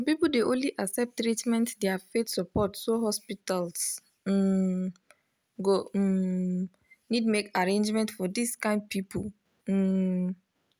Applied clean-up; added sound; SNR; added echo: none; none; none; none.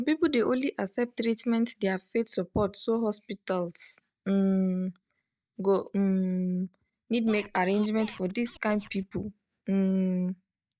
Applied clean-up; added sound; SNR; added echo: neural mask model DeepFilterNet 3.